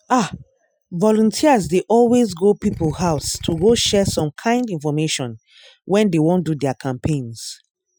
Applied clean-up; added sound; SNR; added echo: classical method Wiener filter.